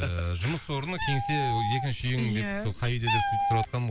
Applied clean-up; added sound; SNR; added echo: none; Meow; 2 dB; none.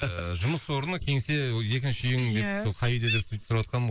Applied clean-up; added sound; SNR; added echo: neural mask model Resemble Enhance denoiser.